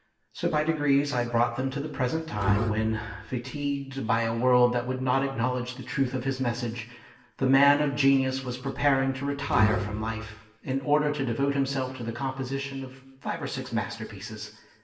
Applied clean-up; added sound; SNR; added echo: none; Bowed string instrument; 2 dB; reverberation time 0.9 s.